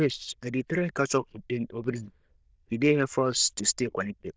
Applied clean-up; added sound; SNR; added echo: neural diffusion model UNIVERSE++.